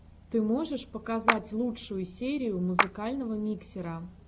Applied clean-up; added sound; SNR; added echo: none; Clapping; 2 dB; none.